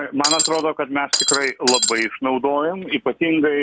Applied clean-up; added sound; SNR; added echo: none; Shatter; -1 dB; none.